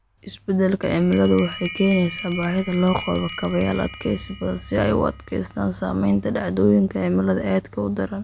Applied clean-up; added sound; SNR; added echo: none; Bell; 12 dB; none.